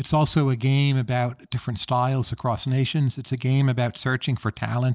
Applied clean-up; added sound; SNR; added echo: none; none; none; none.